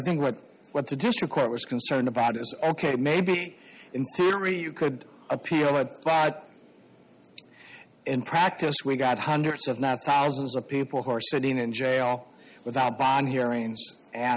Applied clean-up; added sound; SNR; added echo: none; none; none; none.